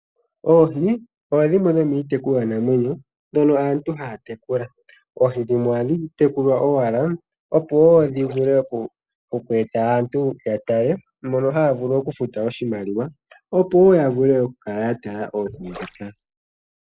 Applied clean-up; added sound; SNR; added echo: neural mask model Resemble Enhance denoiser.